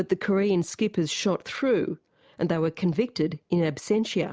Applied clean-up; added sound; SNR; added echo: none; none; none; none.